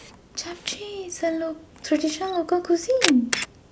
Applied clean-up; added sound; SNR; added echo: none; Camera; 8 dB; none.